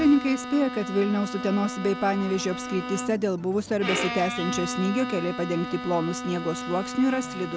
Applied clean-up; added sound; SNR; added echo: none; Bowed string instrument; 8 dB; none.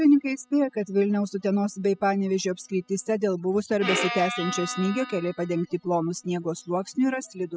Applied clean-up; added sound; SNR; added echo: classical method spectral subtraction.